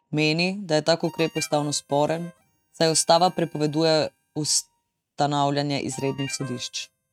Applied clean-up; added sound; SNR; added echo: neural mask model RNNoise.